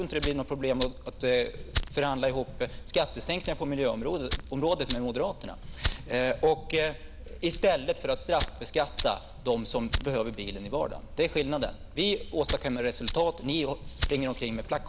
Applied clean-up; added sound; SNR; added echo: none; Fire; 3 dB; none.